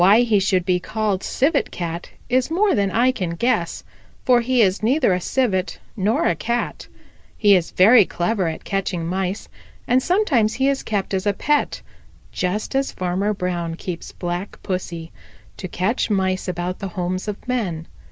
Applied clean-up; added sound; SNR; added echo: none; none; none; none.